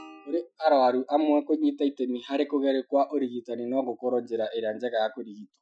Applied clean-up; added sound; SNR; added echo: classical method Wiener filter.